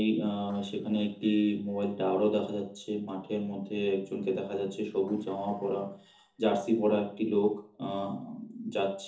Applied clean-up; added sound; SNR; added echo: neural separator model SepFormer DNS4.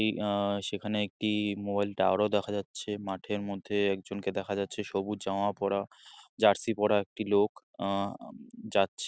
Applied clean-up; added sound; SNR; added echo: none; none; none; none.